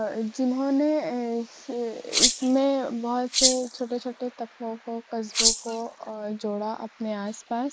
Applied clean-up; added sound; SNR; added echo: neural mask model Resemble Enhance denoiser.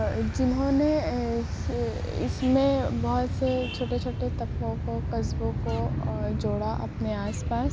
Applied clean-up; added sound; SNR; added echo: none; none; none; none.